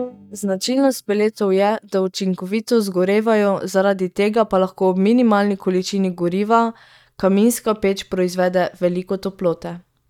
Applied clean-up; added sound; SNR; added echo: neural mask model DeepFilterNet 3.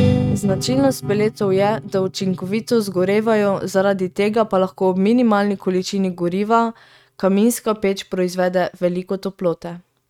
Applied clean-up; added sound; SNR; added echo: neural mask model RNNoise.